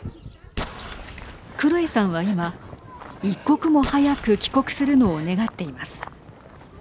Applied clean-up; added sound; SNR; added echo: none; Explosion; 13 dB; none.